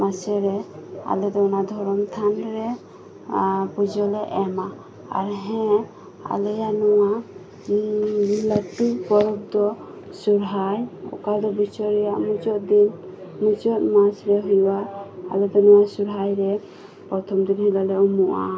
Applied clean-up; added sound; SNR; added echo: none; none; none; none.